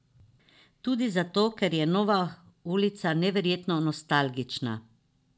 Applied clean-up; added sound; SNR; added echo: none; none; none; none.